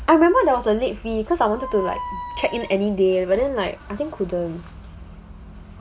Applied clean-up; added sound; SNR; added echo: none; Squeak; 15 dB; none.